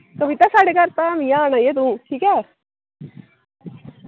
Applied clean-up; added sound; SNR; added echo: none; none; none; none.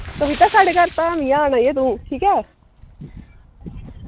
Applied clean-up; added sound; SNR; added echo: none; Splash, splatter + Rattle; 16 dB; none.